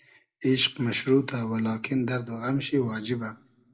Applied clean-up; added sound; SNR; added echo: none; none; none; reverberation time 0.4 s.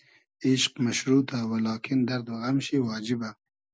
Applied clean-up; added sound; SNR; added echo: none; none; none; none.